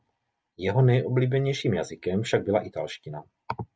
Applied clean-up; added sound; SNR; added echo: none; none; none; none.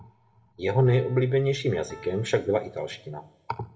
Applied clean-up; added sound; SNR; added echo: none; Piano; 20 dB; reverberation time 1.3 s.